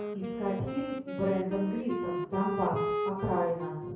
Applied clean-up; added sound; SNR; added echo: none; Wind instrument, woodwind instrument; 3 dB; reverberation time 0.6 s.